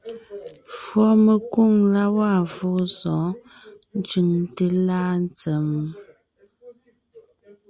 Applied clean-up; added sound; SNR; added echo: none; none; none; none.